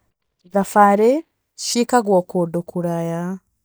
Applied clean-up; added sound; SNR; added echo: neural mask model DeepFilterNet 3.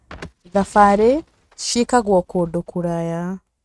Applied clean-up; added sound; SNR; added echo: neural mask model RNNoise.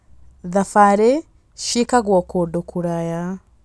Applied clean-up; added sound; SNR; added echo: none; none; none; none.